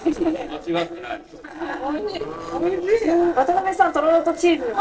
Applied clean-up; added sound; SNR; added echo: neural separator model SepFormer DNS4.